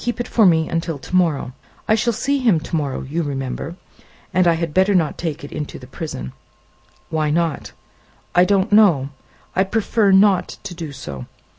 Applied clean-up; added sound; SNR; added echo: none; none; none; none.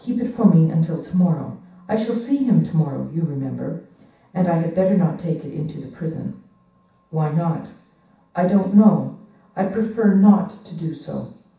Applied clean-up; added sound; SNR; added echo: none; none; none; reverberation time 0.7 s.